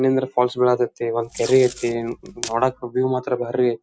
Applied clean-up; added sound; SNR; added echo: none; Packing tape, duct tape; 16 dB; none.